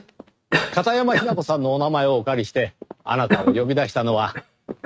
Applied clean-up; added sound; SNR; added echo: neural mask model RNNoise.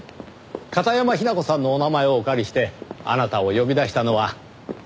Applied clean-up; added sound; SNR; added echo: none; none; none; none.